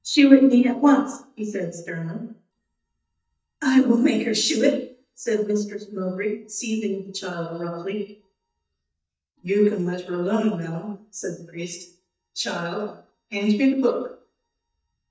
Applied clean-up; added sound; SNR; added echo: neural mask model DeepFilterNet 3.